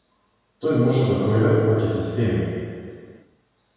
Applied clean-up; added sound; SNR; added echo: none; none; none; reverberation time 1.9 s.